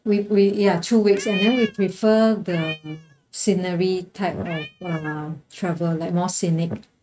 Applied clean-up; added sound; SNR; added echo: neural mask model RNNoise.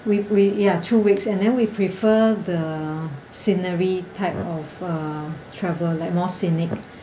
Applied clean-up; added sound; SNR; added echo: none; none; none; none.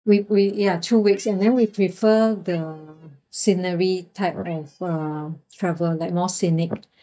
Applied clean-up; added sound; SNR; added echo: neural mask model DeepFilterNet 3.